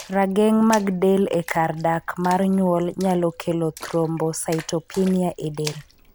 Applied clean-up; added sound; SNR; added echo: none; Splash, splatter; 20 dB; none.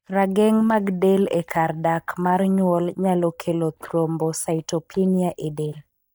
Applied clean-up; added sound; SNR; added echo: neural mask model DeepFilterNet 3.